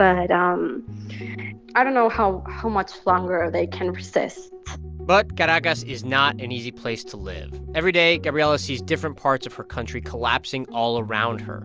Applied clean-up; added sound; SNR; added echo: none; none; none; none.